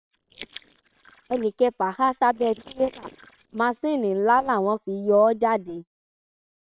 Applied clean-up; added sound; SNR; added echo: neural separator model SepFormer WHAM!.